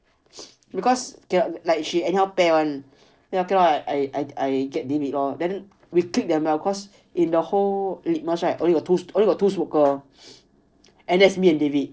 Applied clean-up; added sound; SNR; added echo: neural separator model SepFormer DNS4.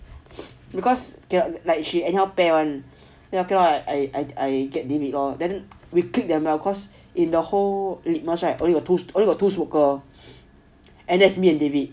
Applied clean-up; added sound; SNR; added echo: none; none; none; none.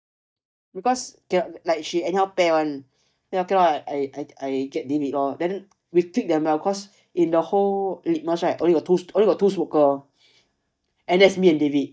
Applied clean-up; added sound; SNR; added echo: neural mask model DeepFilterNet 3.